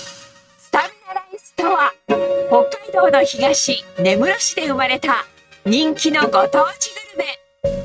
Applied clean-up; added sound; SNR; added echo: neural mask model RNNoise.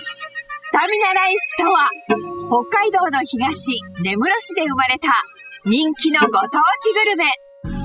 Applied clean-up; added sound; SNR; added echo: classical method spectral subtraction.